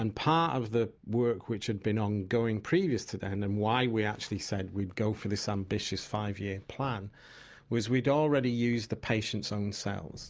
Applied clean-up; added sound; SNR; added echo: none; none; none; none.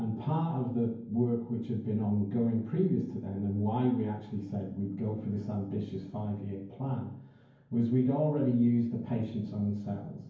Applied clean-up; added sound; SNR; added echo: none; none; none; reverberation time 0.9 s.